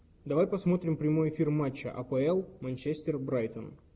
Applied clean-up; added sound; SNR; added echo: none; none; none; none.